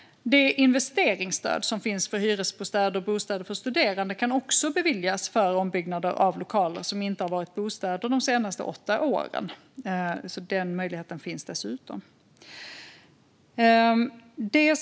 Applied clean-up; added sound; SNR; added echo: none; none; none; none.